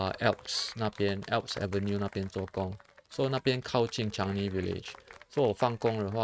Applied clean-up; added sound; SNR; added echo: neural mask model RNNoise.